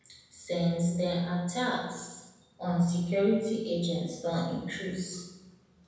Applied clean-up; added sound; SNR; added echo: none; none; none; reverberation time 1.1 s.